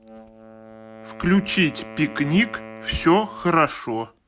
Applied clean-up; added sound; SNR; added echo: none; Wind instrument, woodwind instrument; 17 dB; none.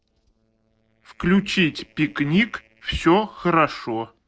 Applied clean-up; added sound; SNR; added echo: neural separator model SepFormer DNS4.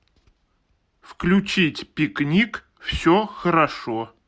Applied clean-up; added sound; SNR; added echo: none; none; none; none.